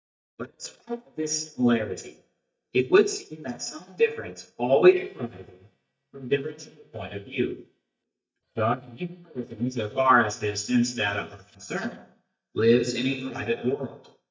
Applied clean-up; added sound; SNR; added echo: neural mask model DeepFilterNet 3.